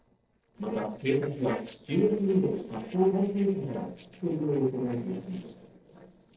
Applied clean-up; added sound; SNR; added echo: neural separator model SepFormer DNS4.